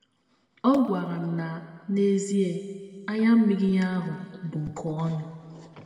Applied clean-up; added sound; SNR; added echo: none; none; none; reverberation time 1.9 s.